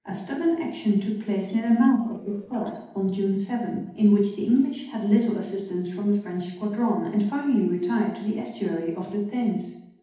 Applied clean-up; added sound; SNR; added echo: neural separator model SepFormer DNS4.